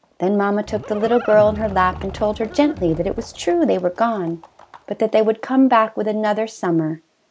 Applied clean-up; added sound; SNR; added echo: none; Livestock, farm animals, working animals; 17 dB; none.